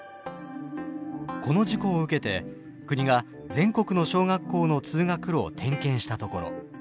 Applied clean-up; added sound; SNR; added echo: none; none; none; none.